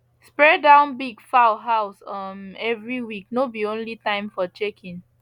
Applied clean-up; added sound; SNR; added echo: none; none; none; none.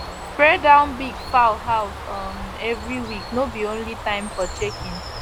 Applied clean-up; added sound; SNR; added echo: none; Bird; 11 dB; none.